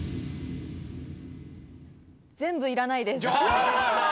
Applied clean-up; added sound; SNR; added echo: none; none; none; none.